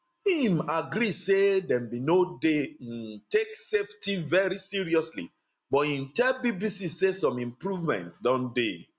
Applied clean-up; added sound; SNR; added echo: none; none; none; none.